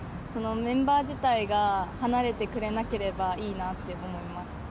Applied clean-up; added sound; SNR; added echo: none; none; none; none.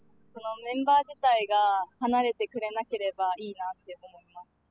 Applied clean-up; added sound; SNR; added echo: classical method spectral subtraction.